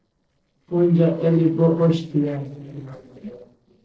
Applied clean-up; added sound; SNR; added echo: neural separator model SepFormer DNS4.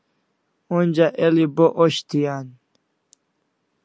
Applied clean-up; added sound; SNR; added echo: none; none; none; none.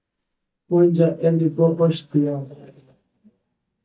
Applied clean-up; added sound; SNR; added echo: neural mask model DeepFilterNet 3.